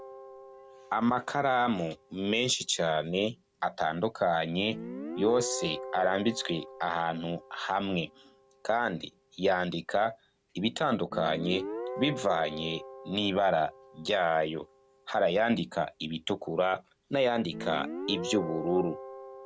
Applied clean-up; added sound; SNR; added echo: none; Guitar; 13 dB; none.